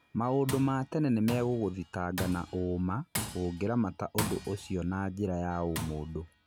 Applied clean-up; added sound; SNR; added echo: none; Tools; 11 dB; none.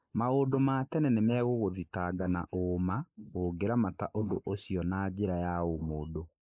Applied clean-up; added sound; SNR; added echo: neural mask model Resemble Enhance denoiser.